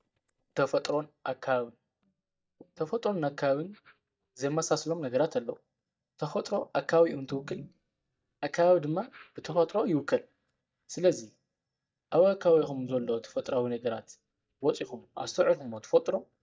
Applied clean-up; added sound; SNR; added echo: neural mask model DeepFilterNet 3.